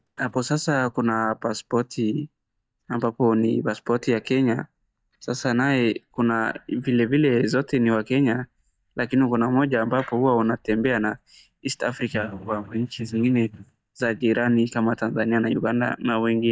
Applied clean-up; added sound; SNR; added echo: neural mask model DeepFilterNet 3.